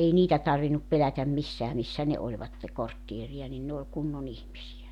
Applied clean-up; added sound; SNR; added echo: none; none; none; none.